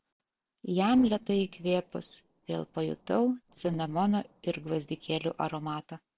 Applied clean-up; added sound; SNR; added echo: neural separator model SepFormer DNS4.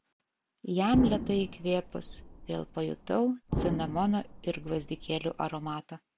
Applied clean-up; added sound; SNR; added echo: none; Explosion; 7 dB; none.